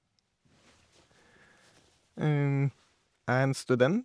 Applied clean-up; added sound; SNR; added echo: none; none; none; none.